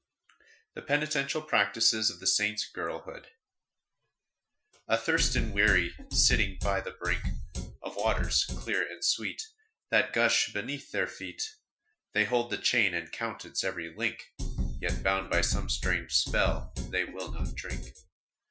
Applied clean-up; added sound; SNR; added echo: classical method Wiener filter.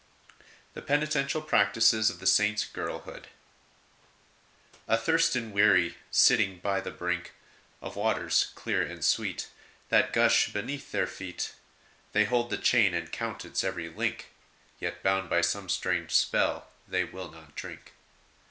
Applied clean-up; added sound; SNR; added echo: none; none; none; none.